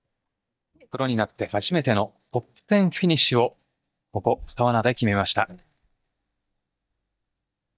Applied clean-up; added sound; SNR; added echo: neural mask model DeepFilterNet 3.